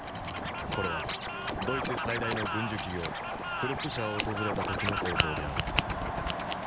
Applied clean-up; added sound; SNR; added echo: none; Scissors + Scratching (performance technique); -2 dB; none.